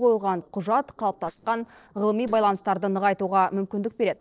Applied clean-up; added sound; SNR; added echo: neural separator model SepFormer DNS4.